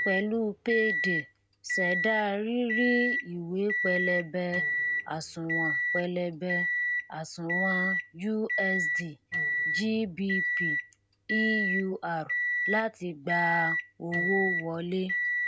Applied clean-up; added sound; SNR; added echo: none; Microwave oven; -1 dB; none.